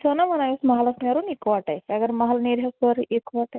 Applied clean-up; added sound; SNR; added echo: none; none; none; none.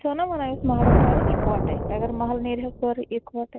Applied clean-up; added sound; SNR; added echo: none; Thunder; -3 dB; none.